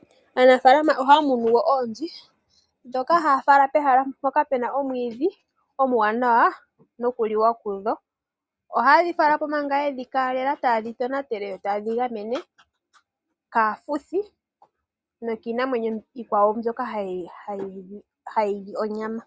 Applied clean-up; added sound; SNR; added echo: none; none; none; none.